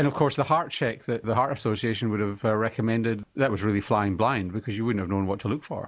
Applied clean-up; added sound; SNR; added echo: none; none; none; none.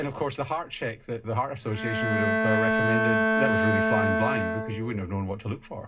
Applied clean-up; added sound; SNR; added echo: none; Bowed string instrument; -3 dB; reverberation time 0.2 s.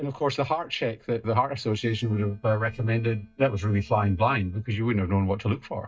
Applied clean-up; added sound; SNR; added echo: neural mask model DeepFilterNet 3.